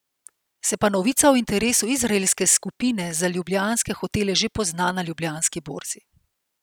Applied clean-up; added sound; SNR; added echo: none; none; none; none.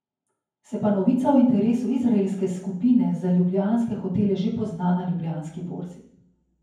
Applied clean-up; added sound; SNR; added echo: none; none; none; reverberation time 0.9 s.